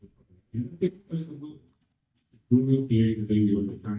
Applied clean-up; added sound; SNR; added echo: neural mask model DeepFilterNet 3.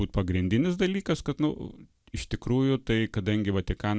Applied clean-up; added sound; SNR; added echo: none; none; none; none.